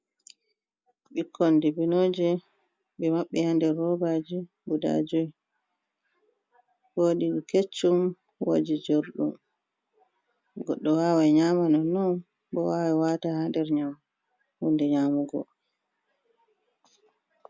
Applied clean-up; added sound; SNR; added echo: none; none; none; none.